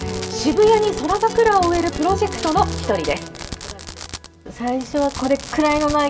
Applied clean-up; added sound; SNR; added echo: none; Fireworks; 14 dB; reverberation time 0.3 s.